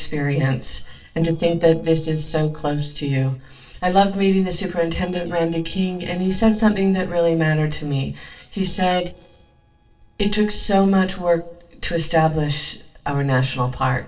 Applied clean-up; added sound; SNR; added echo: neural separator model SepFormer DNS4.